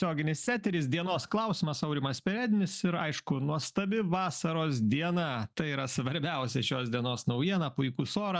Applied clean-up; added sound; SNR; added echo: none; none; none; none.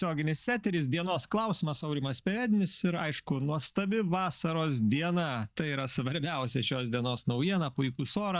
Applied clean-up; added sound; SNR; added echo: neural mask model DeepFilterNet 3.